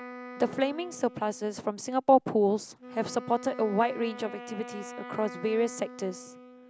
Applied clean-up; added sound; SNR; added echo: none; Wind instrument, woodwind instrument; 15 dB; none.